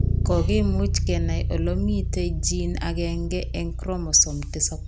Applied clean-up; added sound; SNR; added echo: none; Bass guitar; -1 dB; none.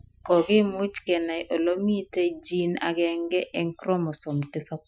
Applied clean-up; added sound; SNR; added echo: classical method Wiener filter.